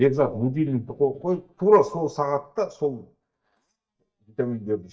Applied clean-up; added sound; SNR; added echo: neural mask model DeepFilterNet 3.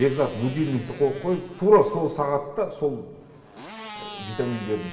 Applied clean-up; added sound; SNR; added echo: none; Motorcycle; 18 dB; reverberation time 1.8 s.